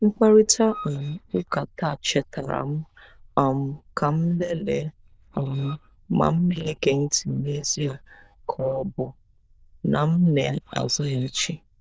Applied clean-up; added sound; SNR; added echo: neural diffusion model UNIVERSE++.